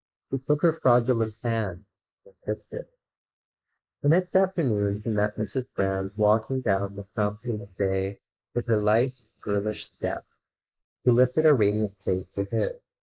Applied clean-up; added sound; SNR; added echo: neural mask model Resemble Enhance denoiser.